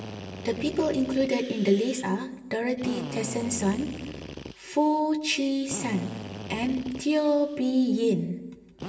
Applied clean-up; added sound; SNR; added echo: none; Drill; 13 dB; reverberation time 0.9 s.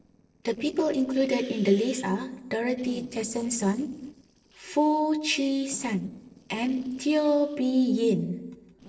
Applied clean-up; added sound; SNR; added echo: neural separator model SepFormer DNS4.